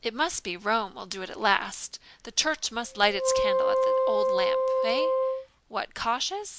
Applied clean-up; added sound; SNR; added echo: none; Wind instrument, woodwind instrument; -4 dB; none.